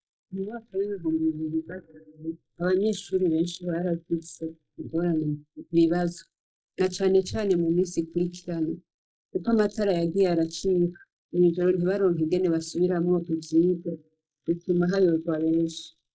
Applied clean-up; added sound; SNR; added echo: neural mask model Resemble Enhance denoiser.